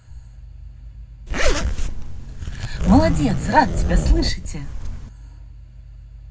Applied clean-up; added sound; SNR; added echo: none; Zipper (clothing); -5 dB; reverberation time 0.4 s.